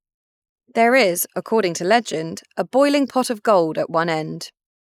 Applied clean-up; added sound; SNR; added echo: neural mask model Resemble Enhance denoiser.